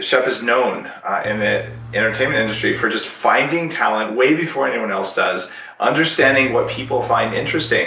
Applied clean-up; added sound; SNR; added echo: none; Engine / Truck; 14 dB; none.